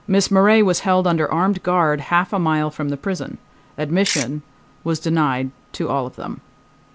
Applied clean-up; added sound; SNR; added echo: none; Ratchet, pawl / Percussion; 6 dB; none.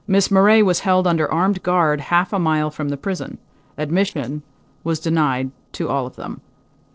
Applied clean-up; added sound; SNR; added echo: neural separator model SepFormer DNS4.